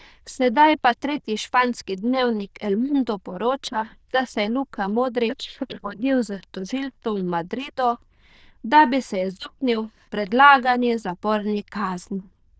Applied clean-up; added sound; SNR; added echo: neural diffusion model UNIVERSE++.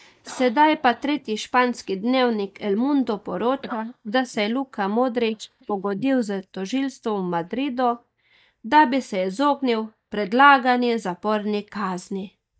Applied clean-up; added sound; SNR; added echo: neural mask model DeepFilterNet 3.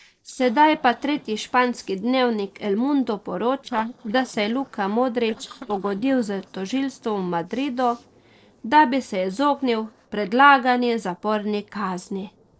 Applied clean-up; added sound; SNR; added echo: neural separator model SepFormer DNS4.